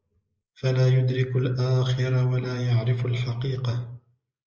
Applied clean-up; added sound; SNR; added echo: neural mask model Resemble Enhance denoiser.